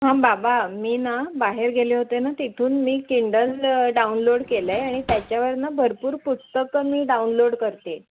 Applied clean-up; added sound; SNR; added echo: none; Drawer open or close; 14 dB; none.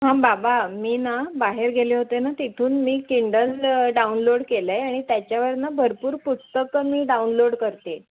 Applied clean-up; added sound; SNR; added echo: none; none; none; none.